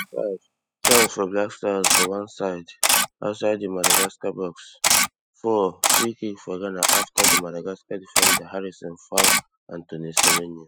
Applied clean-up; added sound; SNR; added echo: classical method spectral subtraction.